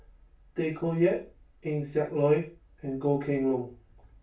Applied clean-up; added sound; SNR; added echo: none; none; none; reverberation time 0.3 s.